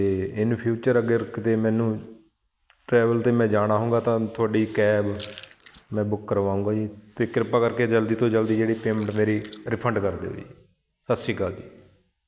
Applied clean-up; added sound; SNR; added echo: neural mask model Resemble Enhance denoiser.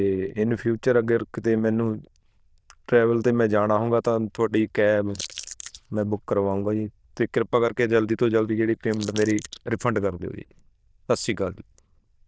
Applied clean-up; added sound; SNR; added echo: neural diffusion model UNIVERSE++.